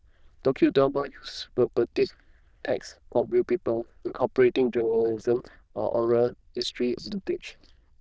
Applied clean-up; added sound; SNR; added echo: neural diffusion model UNIVERSE++.